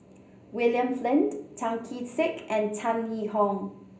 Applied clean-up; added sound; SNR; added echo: none; none; none; reverberation time 0.5 s.